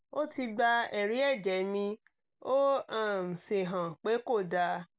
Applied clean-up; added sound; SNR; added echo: neural mask model Resemble Enhance denoiser.